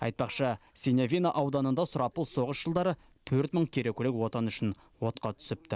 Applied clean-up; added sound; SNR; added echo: none; none; none; none.